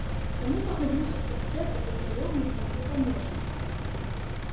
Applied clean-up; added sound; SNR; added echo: none; Engine; -4 dB; reverberation time 1.0 s.